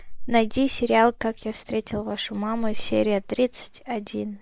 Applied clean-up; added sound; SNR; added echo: neural mask model Resemble Enhance denoiser.